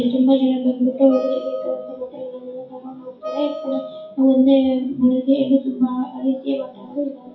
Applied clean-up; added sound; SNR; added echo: classical method WPE with log-MMSE.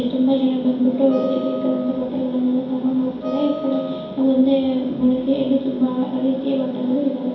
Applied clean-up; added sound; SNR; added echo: none; Wind instrument, woodwind instrument; 12 dB; reverberation time 1.2 s.